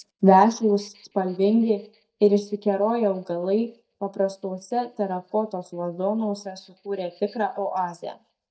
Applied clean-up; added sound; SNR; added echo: neural mask model DeepFilterNet 3.